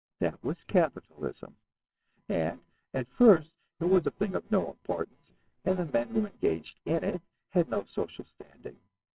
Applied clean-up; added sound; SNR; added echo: neural separator model SepFormer WHAMR!.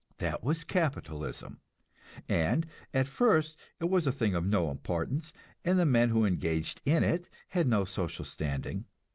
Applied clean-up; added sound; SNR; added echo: none; none; none; none.